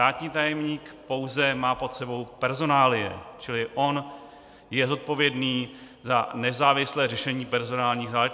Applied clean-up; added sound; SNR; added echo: none; none; none; none.